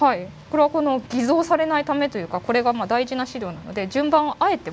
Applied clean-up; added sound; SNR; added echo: none; none; none; none.